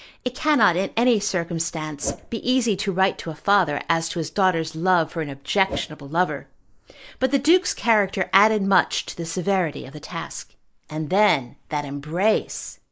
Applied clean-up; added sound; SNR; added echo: neural mask model Resemble Enhance denoiser.